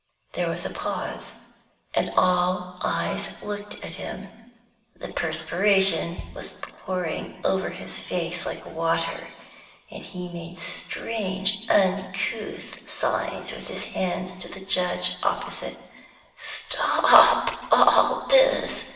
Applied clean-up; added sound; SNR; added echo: none; Bass drum; 18 dB; reverberation time 1.1 s.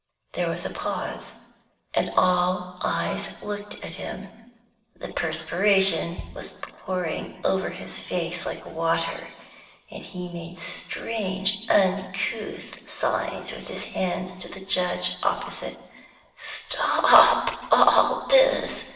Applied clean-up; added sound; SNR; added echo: neural separator model SepFormer DNS4.